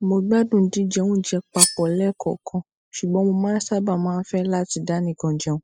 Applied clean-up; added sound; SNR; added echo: classical method spectral subtraction.